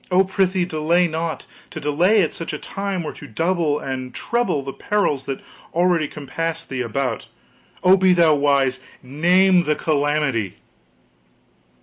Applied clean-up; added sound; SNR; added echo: none; none; none; none.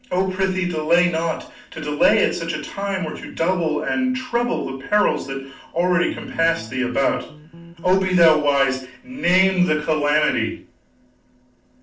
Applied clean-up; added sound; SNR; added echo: neural separator model SepFormer DNS4.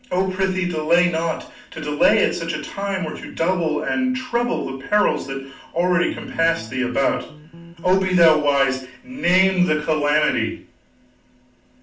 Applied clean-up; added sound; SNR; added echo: none; Bass guitar; 17 dB; reverberation time 0.4 s.